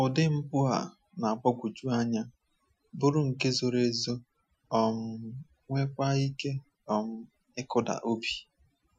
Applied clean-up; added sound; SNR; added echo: classical method Wiener filter.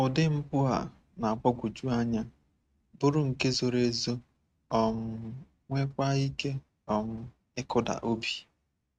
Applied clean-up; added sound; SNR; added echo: neural mask model RNNoise.